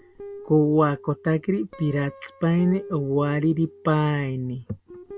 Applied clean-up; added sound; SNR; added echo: none; Guitar; 19 dB; none.